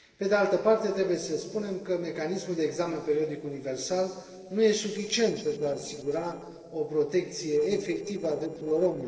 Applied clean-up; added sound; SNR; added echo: neural separator model SepFormer DNS4.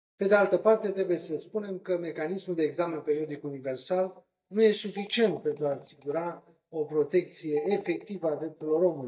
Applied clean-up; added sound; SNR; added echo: neural mask model DeepFilterNet 3.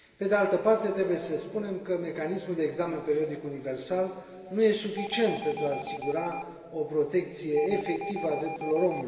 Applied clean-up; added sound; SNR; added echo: none; Alarm; 8 dB; reverberation time 2.5 s.